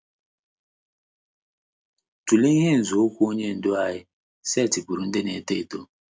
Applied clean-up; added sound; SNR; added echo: none; none; none; none.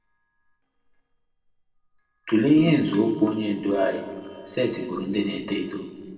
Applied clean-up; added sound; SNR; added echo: neural separator model SepFormer DNS4.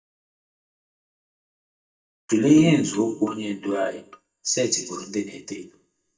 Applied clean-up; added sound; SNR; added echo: neural mask model DeepFilterNet 3.